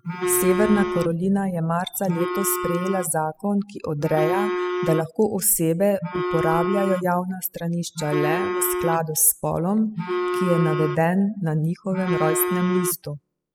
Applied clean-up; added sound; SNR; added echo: classical method spectral subtraction.